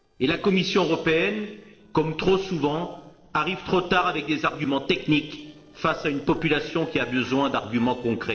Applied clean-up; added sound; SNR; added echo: neural separator model SepFormer DNS4.